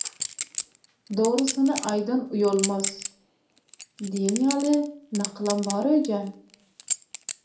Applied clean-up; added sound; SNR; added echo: none; Chink, clink; 8 dB; reverberation time 0.4 s.